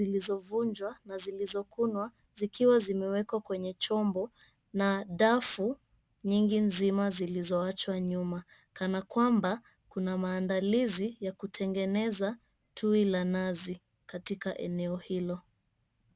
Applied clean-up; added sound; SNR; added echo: none; none; none; none.